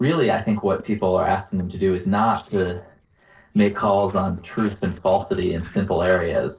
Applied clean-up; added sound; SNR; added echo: neural separator model SepFormer DNS4.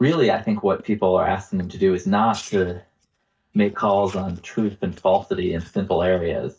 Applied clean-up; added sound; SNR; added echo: neural mask model DeepFilterNet 3.